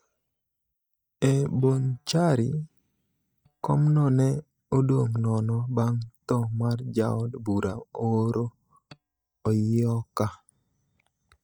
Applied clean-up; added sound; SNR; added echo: neural mask model DeepFilterNet 3.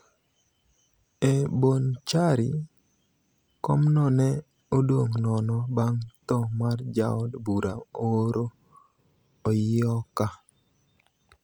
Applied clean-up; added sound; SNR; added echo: none; none; none; none.